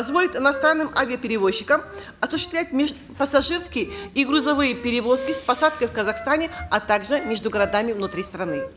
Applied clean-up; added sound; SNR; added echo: none; Wind instrument, woodwind instrument; 14 dB; none.